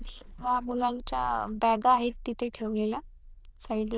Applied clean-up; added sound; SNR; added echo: neural diffusion model UNIVERSE++.